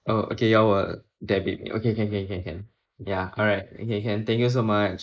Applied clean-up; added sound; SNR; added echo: neural mask model Resemble Enhance denoiser.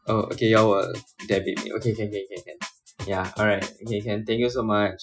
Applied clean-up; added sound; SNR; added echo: classical method Wiener filter.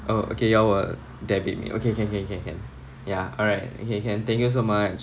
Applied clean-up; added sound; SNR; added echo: none; none; none; none.